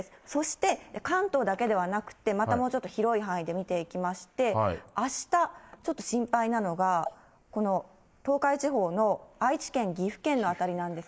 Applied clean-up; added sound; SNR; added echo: neural mask model Resemble Enhance denoiser.